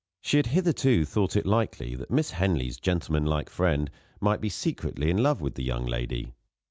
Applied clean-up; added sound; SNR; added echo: none; none; none; none.